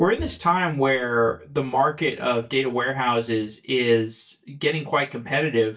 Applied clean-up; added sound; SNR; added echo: neural mask model DeepFilterNet 3.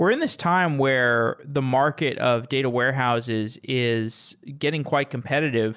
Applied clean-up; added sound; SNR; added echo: none; none; none; none.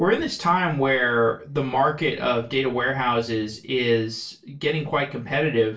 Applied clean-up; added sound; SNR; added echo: neural separator model SepFormer DNS4.